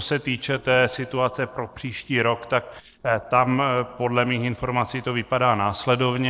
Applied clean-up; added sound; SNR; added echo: neural separator model SepFormer DNS4.